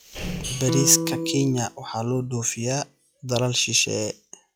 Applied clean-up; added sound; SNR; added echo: classical method log-MMSE.